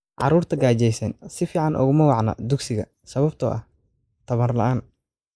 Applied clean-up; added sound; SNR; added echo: neural mask model Resemble Enhance denoiser.